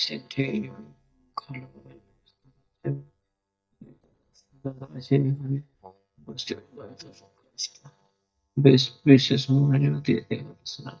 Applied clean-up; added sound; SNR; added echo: neural mask model DeepFilterNet 3.